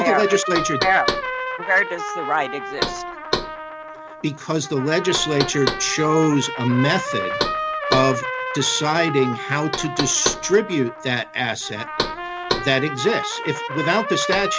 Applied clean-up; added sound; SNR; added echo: none; Trumpet + Knock; 4 dB; none.